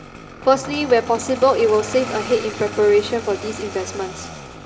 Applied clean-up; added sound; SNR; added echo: none; Engine starting; 12 dB; reverberation time 1.2 s.